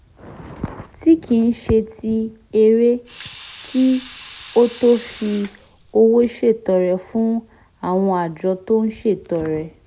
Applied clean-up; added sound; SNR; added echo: none; Sink (filling or washing) / Water tap, faucet; 13 dB; none.